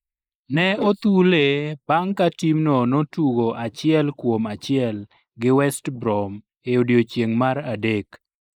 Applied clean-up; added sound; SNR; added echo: neural mask model Resemble Enhance denoiser.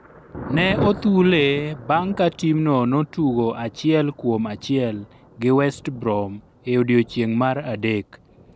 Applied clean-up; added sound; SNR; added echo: none; Thunder; 14 dB; none.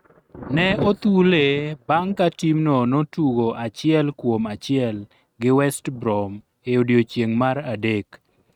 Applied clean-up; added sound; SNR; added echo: neural mask model RNNoise.